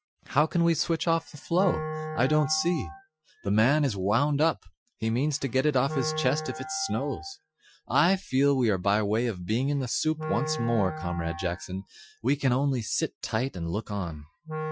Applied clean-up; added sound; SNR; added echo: classical method Wiener filter.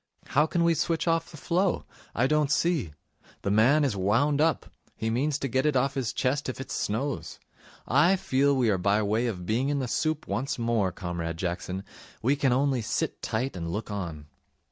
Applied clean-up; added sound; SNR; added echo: none; none; none; none.